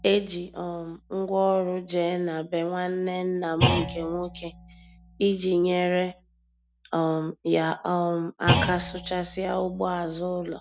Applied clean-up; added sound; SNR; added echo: none; Thump, thud; 6 dB; none.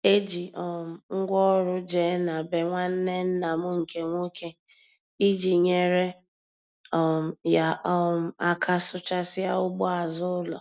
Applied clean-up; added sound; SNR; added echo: none; none; none; none.